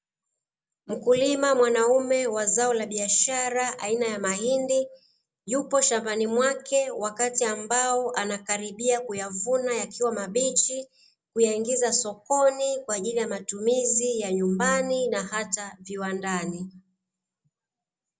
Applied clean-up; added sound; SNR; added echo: none; none; none; none.